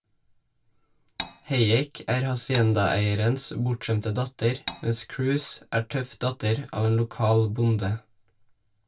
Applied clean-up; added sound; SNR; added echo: none; Cutlery, silverware; 12 dB; reverberation time 0.2 s.